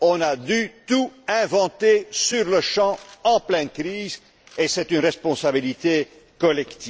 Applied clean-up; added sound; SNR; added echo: none; none; none; none.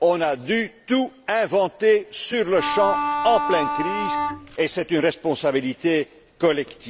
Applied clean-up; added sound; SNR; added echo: none; Bowed string instrument; 2 dB; none.